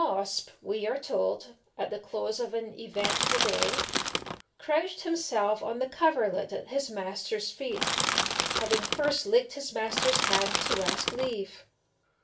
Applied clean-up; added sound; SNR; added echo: none; Crushing; -2 dB; reverberation time 0.2 s.